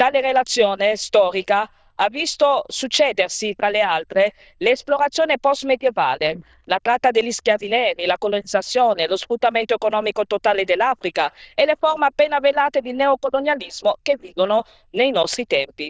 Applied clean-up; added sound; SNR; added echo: neural diffusion model UNIVERSE++.